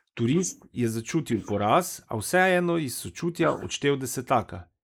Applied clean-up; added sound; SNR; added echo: neural mask model Resemble Enhance denoiser.